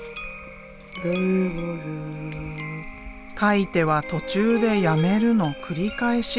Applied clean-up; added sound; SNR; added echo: none; Cricket / Frog; 17 dB; none.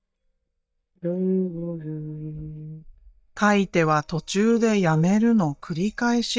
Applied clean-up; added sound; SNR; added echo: neural mask model DeepFilterNet 3.